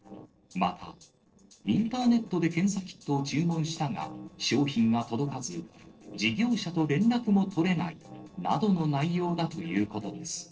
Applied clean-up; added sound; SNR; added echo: neural separator model SepFormer DNS4.